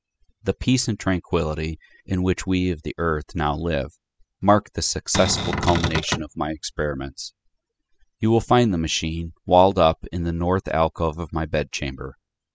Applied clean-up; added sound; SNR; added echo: classical method spectral subtraction.